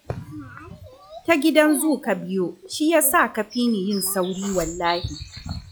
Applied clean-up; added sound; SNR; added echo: classical method log-MMSE.